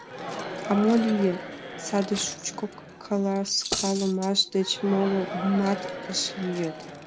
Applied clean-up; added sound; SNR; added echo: none; Crowd + Cutlery, silverware; 9 dB; none.